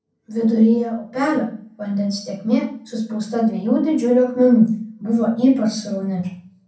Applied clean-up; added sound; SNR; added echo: none; none; none; reverberation time 0.6 s.